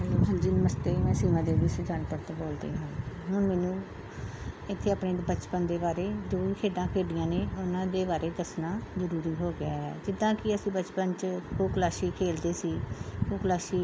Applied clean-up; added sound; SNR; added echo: none; none; none; none.